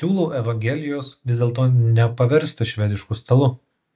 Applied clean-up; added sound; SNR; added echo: none; none; none; none.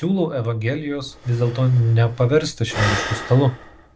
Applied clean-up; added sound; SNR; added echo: none; Breathing; 12 dB; none.